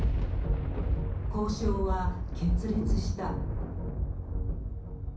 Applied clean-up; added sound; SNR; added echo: none; Thunder; -4 dB; reverberation time 0.6 s.